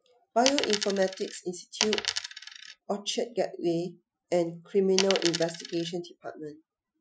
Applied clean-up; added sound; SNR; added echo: classical method Wiener filter.